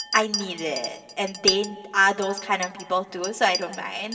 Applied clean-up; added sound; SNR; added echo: none; Chink, clink; 7 dB; reverberation time 2.0 s.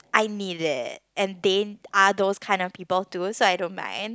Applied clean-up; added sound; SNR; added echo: none; none; none; none.